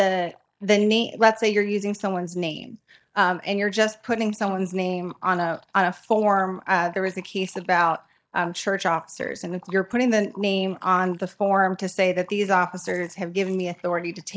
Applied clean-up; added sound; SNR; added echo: neural mask model DeepFilterNet 3.